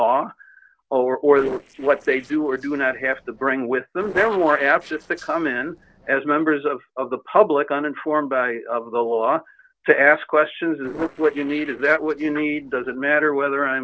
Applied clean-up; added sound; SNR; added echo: neural separator model SepFormer DNS4.